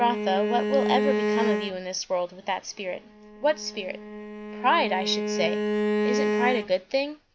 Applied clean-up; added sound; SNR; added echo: none; Bowed string instrument; 1 dB; none.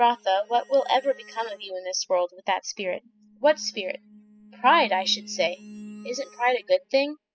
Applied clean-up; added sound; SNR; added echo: classical method spectral subtraction.